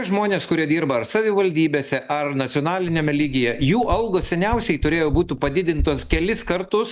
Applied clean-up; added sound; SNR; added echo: none; Run; 9 dB; none.